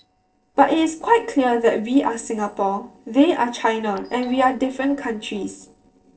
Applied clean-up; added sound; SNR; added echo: neural separator model SepFormer DNS4.